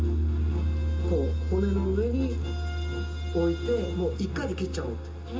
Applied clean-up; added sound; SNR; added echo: none; Piano; -2 dB; reverberation time 0.2 s.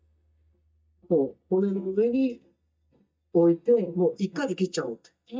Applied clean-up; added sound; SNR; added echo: neural mask model DeepFilterNet 3.